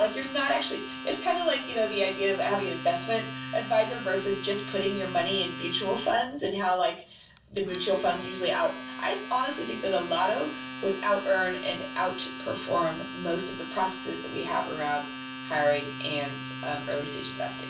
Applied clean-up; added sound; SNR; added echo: none; Domestic sounds, home sounds; 9 dB; reverberation time 0.3 s.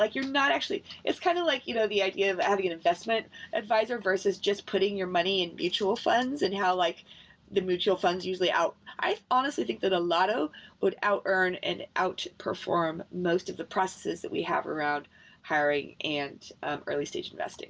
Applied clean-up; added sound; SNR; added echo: none; none; none; none.